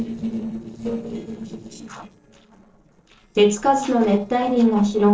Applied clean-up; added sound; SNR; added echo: neural separator model SepFormer DNS4.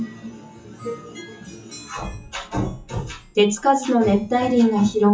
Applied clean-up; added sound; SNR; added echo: classical method WPE with log-MMSE.